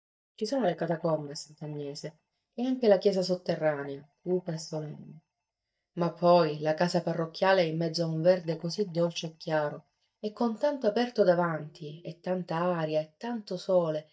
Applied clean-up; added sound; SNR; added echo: neural mask model DeepFilterNet 3.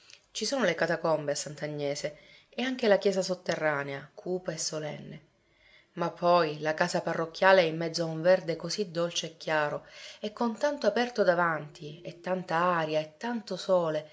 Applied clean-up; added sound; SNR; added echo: none; none; none; none.